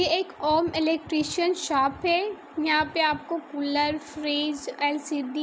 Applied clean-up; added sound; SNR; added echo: none; none; none; none.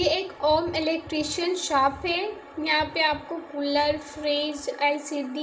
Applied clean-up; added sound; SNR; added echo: none; none; none; reverberation time 0.6 s.